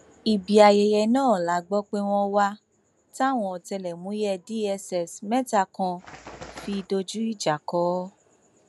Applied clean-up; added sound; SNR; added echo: none; Bird; 18 dB; none.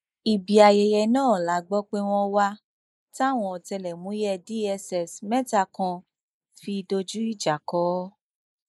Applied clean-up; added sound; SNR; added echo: neural mask model Resemble Enhance denoiser.